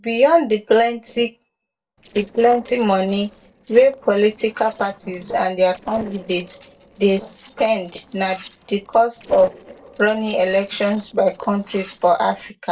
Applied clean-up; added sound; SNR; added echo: neural separator model SepFormer DNS4.